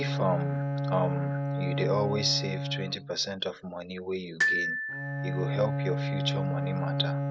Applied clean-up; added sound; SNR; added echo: none; Bowed string instrument + Glockenspiel; -2 dB; none.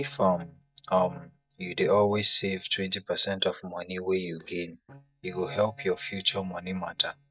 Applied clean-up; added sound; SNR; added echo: neural mask model DeepFilterNet 3.